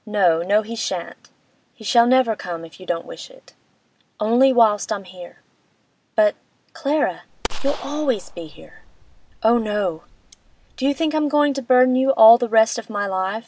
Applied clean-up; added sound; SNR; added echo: none; Gunshot, gunfire; 9 dB; none.